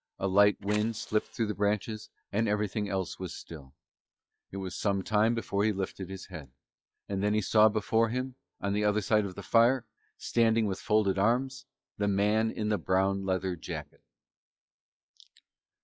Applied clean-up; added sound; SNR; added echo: classical method log-MMSE.